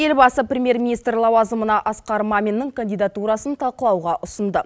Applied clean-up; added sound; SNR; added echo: none; none; none; none.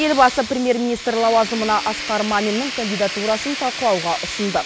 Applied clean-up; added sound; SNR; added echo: none; Tools; 9 dB; none.